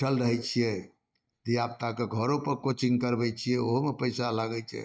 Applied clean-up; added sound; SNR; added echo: neural mask model DeepFilterNet 3.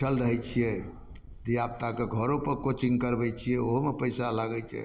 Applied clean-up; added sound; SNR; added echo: none; Engine; 18 dB; none.